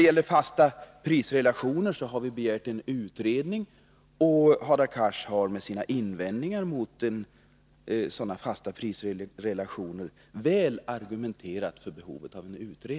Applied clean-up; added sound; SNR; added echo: none; none; none; none.